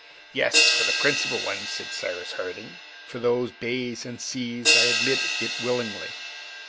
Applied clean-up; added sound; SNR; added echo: none; Crash cymbal; -3 dB; none.